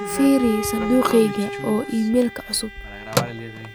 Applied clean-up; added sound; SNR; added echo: none; Telephone + Bowed string instrument; 7 dB; none.